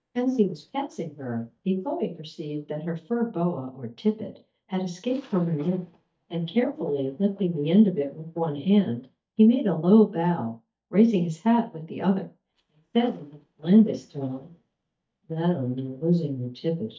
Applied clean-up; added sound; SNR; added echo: neural mask model DeepFilterNet 3.